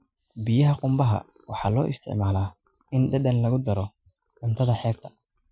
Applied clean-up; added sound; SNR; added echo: classical method Wiener filter.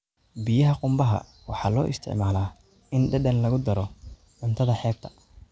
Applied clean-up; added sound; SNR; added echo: none; none; none; none.